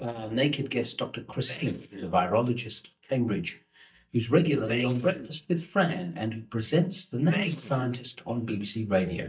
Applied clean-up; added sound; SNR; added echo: neural mask model DeepFilterNet 3.